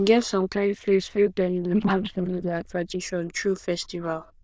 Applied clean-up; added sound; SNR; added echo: neural diffusion model UNIVERSE++.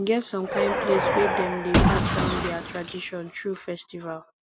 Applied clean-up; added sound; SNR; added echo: none; Car; -4 dB; none.